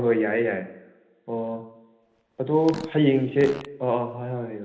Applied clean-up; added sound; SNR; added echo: none; Fart; 16 dB; reverberation time 0.8 s.